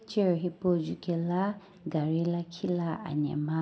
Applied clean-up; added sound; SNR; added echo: none; none; none; reverberation time 2.2 s.